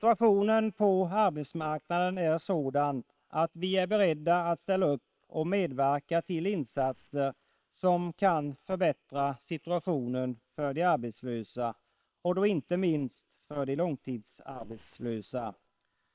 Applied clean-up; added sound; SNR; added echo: neural separator model SepFormer WHAM!.